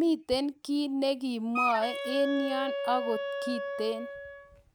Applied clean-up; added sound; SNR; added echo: none; Wind instrument, woodwind instrument; 3 dB; none.